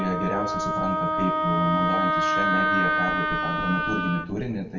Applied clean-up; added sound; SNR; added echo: none; Wind instrument, woodwind instrument; -3 dB; reverberation time 0.6 s.